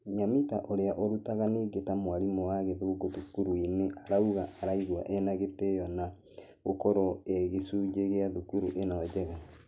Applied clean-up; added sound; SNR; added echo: none; none; none; none.